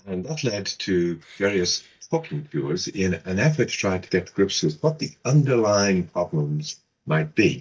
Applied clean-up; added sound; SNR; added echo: neural mask model DeepFilterNet 3.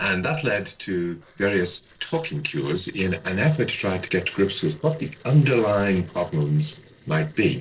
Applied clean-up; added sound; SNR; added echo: neural separator model SepFormer DNS4.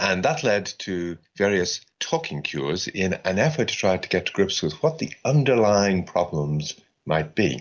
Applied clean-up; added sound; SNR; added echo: none; none; none; none.